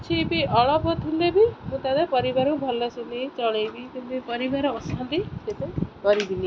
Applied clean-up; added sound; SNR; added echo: none; none; none; none.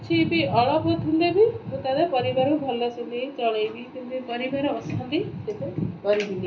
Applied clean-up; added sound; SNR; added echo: none; none; none; reverberation time 0.3 s.